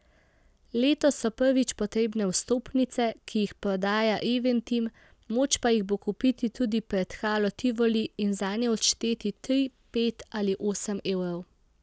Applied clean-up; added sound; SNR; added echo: none; none; none; none.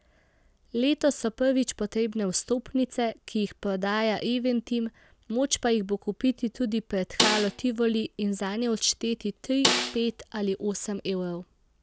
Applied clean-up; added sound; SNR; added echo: none; Snare drum; 1 dB; none.